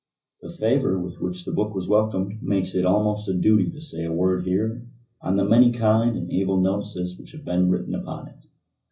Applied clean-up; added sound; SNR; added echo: none; none; none; reverberation time 0.5 s.